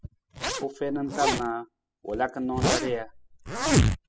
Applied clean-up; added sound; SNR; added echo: classical method spectral subtraction.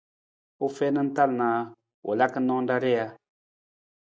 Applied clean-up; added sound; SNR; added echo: none; none; none; none.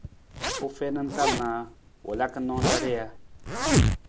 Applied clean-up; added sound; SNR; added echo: none; Zipper (clothing); -3 dB; none.